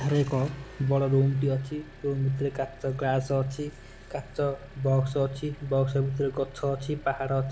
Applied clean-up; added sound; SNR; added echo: none; Engine; 19 dB; none.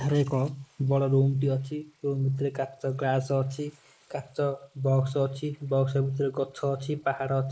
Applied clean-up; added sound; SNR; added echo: neural mask model Resemble Enhance denoiser.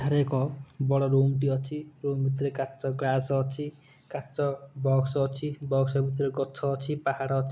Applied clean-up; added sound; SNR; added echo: none; none; none; none.